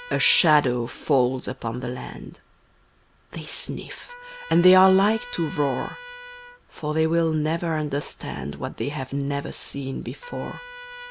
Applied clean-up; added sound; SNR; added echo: none; Trumpet; 20 dB; none.